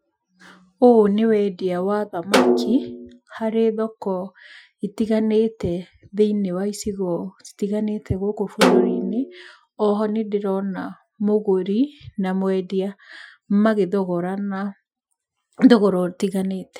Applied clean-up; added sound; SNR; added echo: classical method Wiener filter.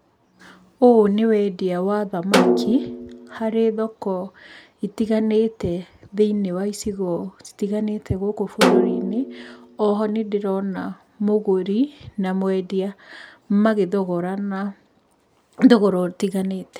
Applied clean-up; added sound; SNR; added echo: none; Snare drum; 2 dB; none.